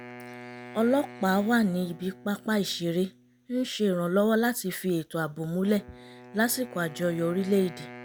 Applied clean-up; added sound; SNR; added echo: none; Wind instrument, woodwind instrument; 19 dB; none.